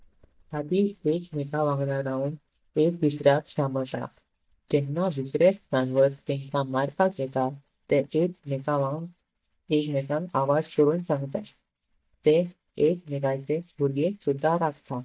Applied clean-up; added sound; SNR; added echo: neural mask model DeepFilterNet 3.